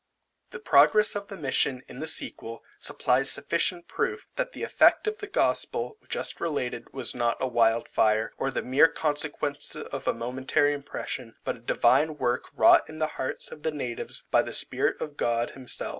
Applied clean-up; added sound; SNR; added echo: none; none; none; none.